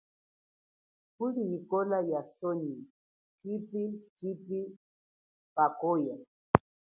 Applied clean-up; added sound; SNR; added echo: none; none; none; none.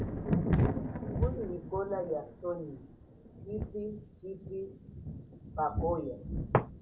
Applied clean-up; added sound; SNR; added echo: none; Thunder; -2 dB; reverberation time 0.2 s.